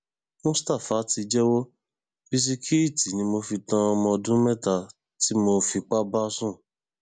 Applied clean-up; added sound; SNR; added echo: none; none; none; none.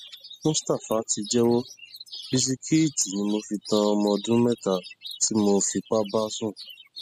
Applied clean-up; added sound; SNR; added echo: classical method spectral subtraction.